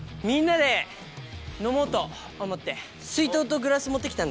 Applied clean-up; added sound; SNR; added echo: none; none; none; none.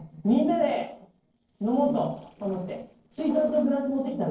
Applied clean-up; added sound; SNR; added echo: neural separator model SepFormer DNS4.